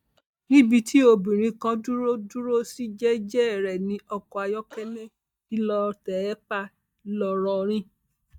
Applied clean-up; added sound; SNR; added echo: neural mask model DeepFilterNet 3.